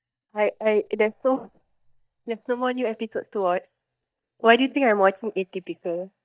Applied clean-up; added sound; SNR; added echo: neural mask model DeepFilterNet 3.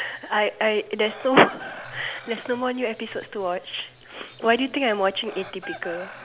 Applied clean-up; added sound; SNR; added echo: none; Chicken, rooster; 18 dB; none.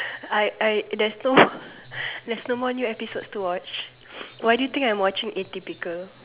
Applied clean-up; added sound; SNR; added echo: none; none; none; none.